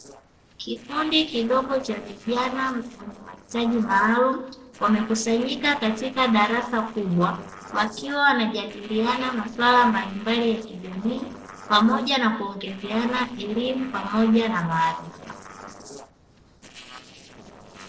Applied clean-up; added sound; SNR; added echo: neural separator model SepFormer DNS4.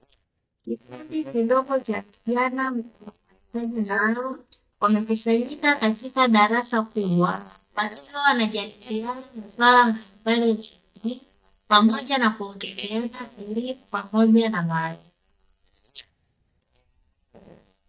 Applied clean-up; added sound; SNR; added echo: neural mask model DeepFilterNet 3.